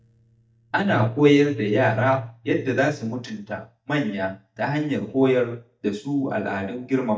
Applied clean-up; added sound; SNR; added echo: neural mask model DeepFilterNet 3.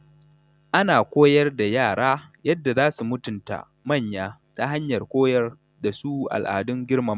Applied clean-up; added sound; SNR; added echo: none; none; none; none.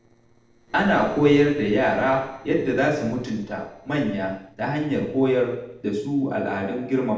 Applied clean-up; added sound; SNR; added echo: neural separator model SepFormer DNS4.